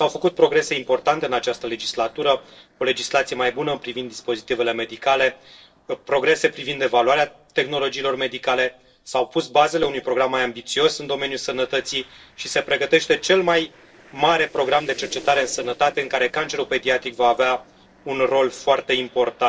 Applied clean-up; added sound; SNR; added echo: neural separator model SepFormer DNS4.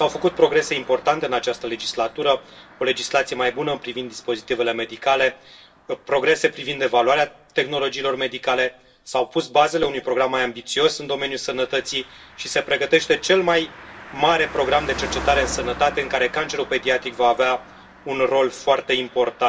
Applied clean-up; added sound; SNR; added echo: none; Car passing by; 18 dB; reverberation time 0.2 s.